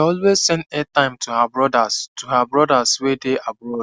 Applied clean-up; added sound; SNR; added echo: none; none; none; none.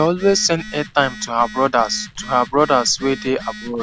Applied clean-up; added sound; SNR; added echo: none; Telephone; 16 dB; none.